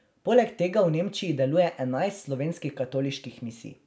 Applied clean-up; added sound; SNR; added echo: none; none; none; none.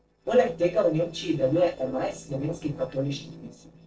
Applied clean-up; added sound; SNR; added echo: neural separator model SepFormer DNS4.